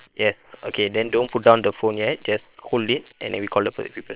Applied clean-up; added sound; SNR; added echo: neural separator model SepFormer WHAM!.